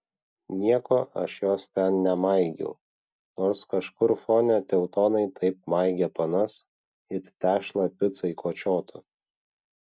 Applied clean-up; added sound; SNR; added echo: none; none; none; none.